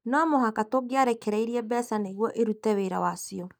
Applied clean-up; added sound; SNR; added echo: neural mask model DeepFilterNet 3.